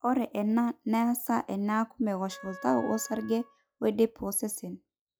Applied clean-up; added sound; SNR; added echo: classical method log-MMSE.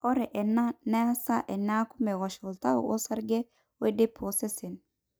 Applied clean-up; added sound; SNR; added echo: neural mask model DeepFilterNet 3.